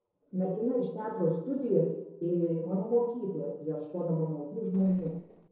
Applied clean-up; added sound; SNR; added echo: neural separator model SepFormer DNS4.